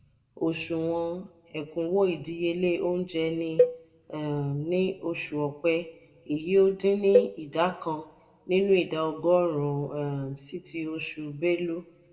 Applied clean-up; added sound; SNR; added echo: none; Cowbell; 2 dB; reverberation time 1.0 s.